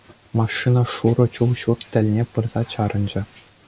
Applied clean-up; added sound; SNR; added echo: none; none; none; none.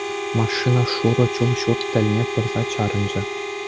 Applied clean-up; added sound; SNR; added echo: none; Harmonica; 5 dB; none.